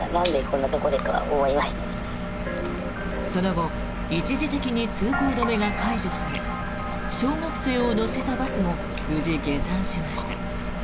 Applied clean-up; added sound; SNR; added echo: none; Engine + Chewing, mastication; 2 dB; none.